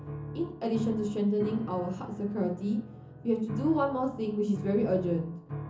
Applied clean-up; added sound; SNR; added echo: none; Piano; 10 dB; reverberation time 0.8 s.